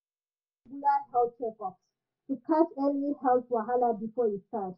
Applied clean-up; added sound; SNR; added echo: none; none; none; reverberation time 0.1 s.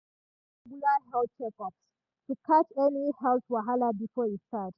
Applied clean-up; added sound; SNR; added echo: none; none; none; none.